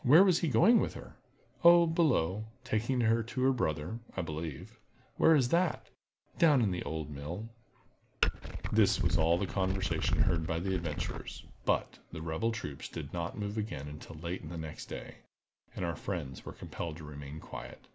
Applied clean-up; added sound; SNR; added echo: none; Glass; 0 dB; none.